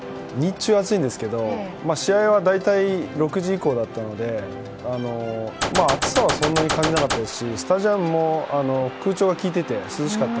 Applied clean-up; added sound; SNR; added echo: none; Gunshot, gunfire; 2 dB; none.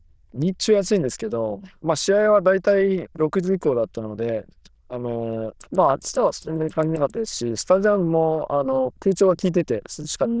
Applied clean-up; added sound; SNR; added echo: neural diffusion model UNIVERSE++.